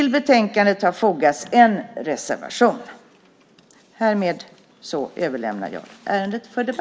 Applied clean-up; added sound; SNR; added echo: none; none; none; none.